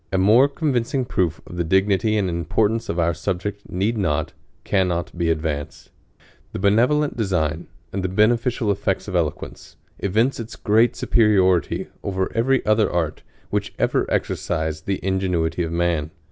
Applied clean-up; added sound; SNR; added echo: none; none; none; none.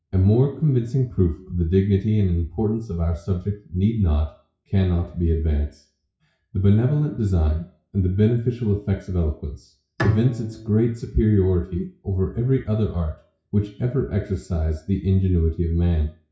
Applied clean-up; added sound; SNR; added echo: classical method WPE with log-MMSE.